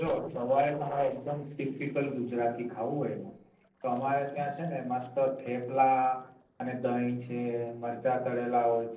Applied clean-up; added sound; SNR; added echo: neural separator model SepFormer DNS4.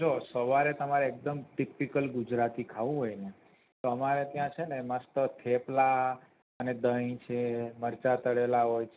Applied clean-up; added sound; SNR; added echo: none; none; none; none.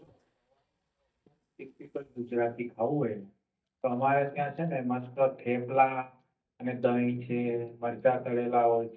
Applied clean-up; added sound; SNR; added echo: neural mask model DeepFilterNet 3.